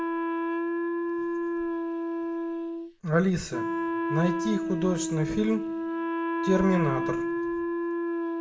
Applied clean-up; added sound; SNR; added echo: none; Wind instrument, woodwind instrument; -1 dB; reverberation time 0.4 s.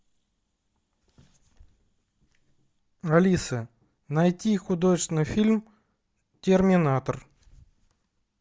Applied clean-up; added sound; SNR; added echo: none; none; none; none.